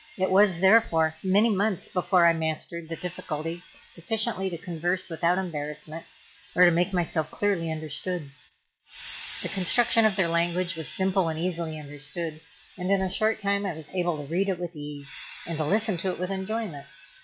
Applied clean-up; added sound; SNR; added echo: classical method log-MMSE.